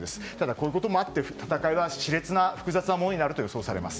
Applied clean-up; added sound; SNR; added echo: none; none; none; none.